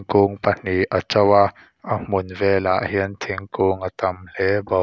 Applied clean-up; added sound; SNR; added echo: none; none; none; none.